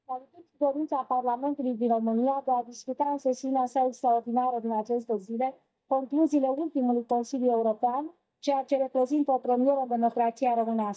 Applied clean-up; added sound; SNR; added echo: neural mask model DeepFilterNet 3.